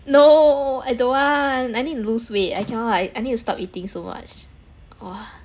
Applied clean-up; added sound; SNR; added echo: none; none; none; none.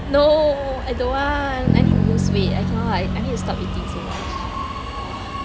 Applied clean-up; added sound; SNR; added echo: none; Subway, metro, underground + Bass guitar; -1 dB; none.